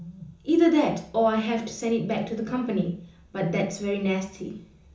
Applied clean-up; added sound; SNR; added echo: none; none; none; reverberation time 0.7 s.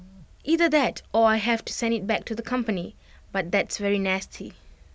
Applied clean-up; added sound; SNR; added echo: none; none; none; none.